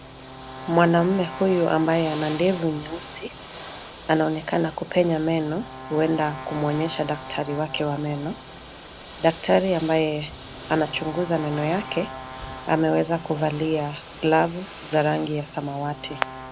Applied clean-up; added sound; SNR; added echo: none; Brass instrument + Ocean / Boat, Water vehicle; 13 dB; none.